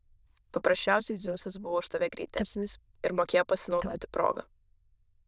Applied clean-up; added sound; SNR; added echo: neural diffusion model UNIVERSE++.